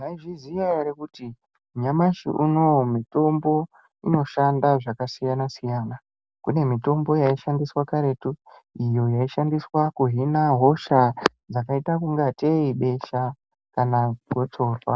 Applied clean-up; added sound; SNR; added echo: none; none; none; none.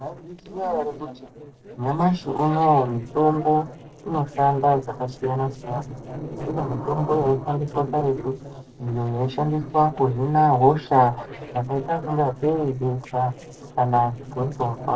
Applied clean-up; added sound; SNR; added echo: neural separator model SepFormer DNS4.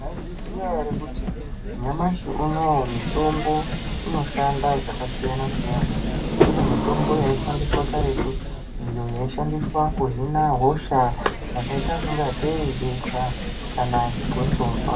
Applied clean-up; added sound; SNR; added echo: none; Subway, metro, underground; 1 dB; reverberation time 0.2 s.